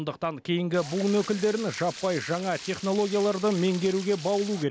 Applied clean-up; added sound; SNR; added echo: none; Stream; 15 dB; none.